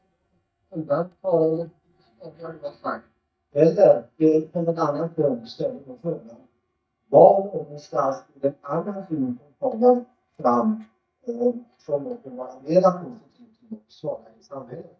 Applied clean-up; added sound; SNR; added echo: neural mask model DeepFilterNet 3.